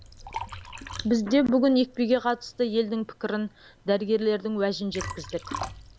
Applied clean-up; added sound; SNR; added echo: none; Liquid; 15 dB; none.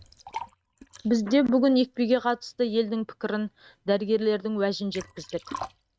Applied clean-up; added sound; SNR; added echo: neural mask model RNNoise.